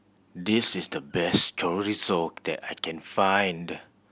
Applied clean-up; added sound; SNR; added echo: none; none; none; none.